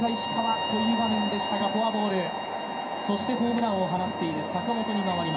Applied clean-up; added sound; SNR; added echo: none; Bowed string instrument; 8 dB; reverberation time 0.3 s.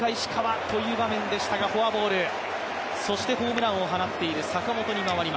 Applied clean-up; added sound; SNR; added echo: none; none; none; none.